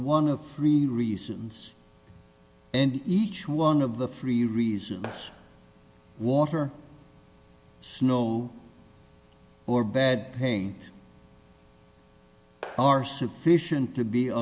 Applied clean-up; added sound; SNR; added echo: none; Clapping; 17 dB; none.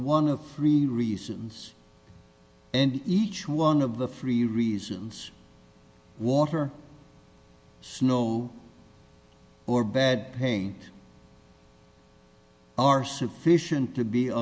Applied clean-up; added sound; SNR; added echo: none; none; none; none.